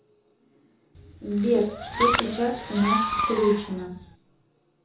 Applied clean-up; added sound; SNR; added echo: none; Fireworks; 1 dB; reverberation time 0.6 s.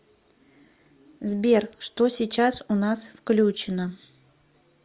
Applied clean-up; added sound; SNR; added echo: none; none; none; none.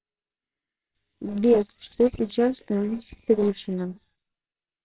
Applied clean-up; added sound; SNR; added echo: neural separator model SepFormer WHAMR!.